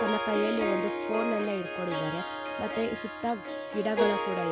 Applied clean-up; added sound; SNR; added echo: none; Harp; 0 dB; none.